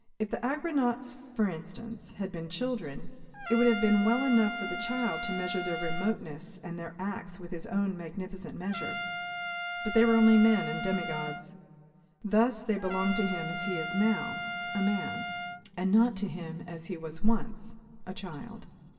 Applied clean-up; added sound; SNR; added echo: none; Trumpet; 7 dB; reverberation time 1.7 s.